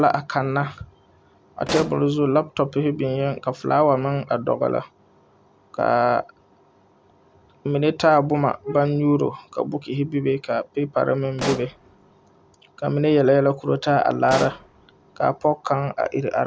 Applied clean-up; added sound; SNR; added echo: none; Explosion; 10 dB; none.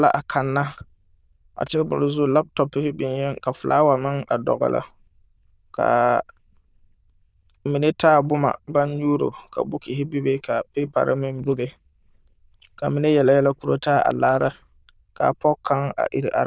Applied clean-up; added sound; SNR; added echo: neural diffusion model UNIVERSE++.